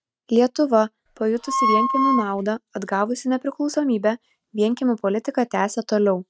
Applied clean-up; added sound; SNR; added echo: neural mask model RNNoise.